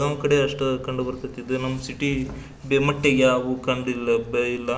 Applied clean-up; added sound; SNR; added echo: none; none; none; none.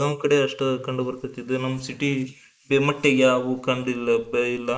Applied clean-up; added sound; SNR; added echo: neural mask model Resemble Enhance denoiser.